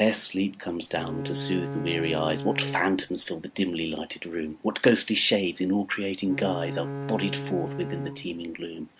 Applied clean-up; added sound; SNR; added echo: none; Bowed string instrument; 6 dB; none.